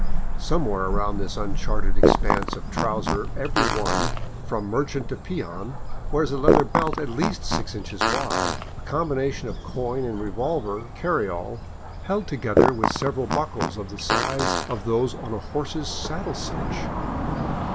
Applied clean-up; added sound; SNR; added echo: none; Fart + Cricket / Motor vehicle (road); -4 dB; none.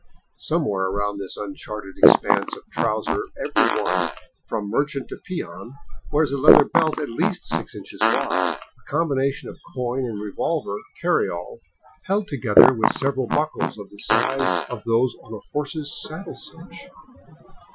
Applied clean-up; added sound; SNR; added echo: classical method Wiener filter.